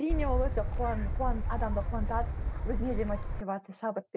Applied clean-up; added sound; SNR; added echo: none; Gull, seagull / Wind; -4 dB; none.